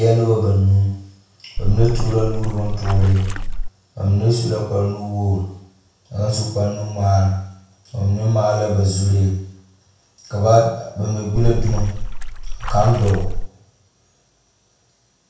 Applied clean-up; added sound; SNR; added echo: none; Splash, splatter; 1 dB; reverberation time 0.6 s.